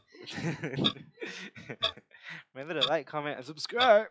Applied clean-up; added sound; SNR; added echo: classical method log-MMSE.